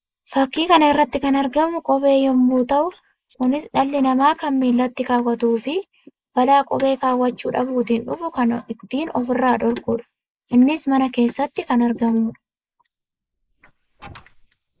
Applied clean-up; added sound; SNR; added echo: neural mask model Resemble Enhance denoiser.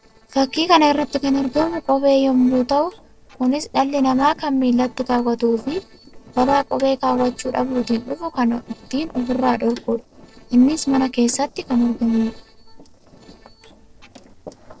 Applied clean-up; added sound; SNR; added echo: neural separator model SepFormer DNS4.